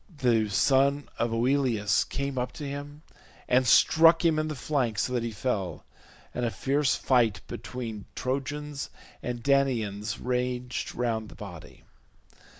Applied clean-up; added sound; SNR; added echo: none; none; none; none.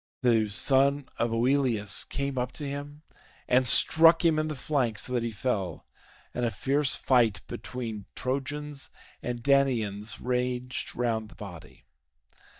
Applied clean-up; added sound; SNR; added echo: neural mask model DeepFilterNet 3.